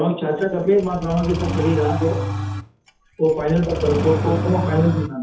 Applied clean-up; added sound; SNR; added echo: classical method WPE with log-MMSE.